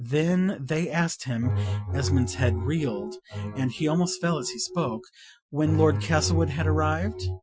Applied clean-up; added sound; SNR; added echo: classical method Wiener filter.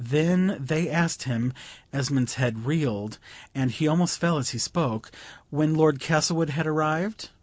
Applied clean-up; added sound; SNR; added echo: none; none; none; none.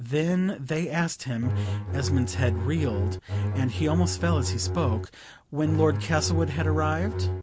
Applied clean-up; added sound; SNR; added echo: none; Bowed string instrument; 0 dB; none.